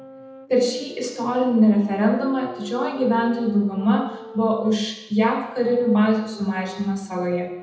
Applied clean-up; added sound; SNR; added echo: none; Wind instrument, woodwind instrument; 19 dB; reverberation time 0.9 s.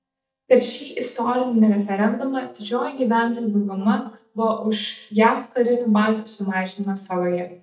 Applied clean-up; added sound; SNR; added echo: neural mask model DeepFilterNet 3.